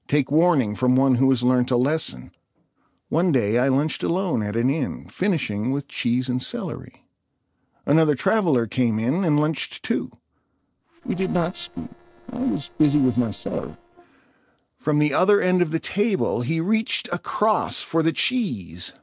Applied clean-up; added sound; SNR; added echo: neural separator model SepFormer DNS4.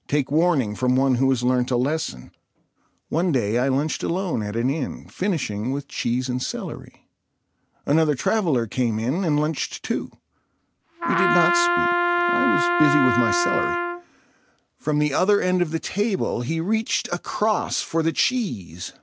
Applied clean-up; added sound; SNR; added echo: none; Trumpet; -2 dB; none.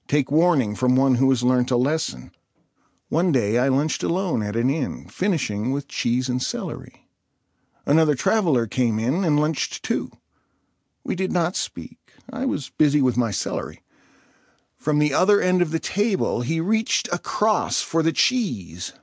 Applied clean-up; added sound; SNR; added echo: none; none; none; none.